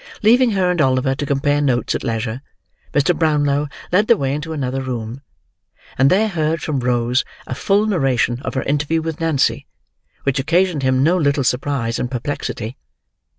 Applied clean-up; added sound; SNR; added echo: none; none; none; none.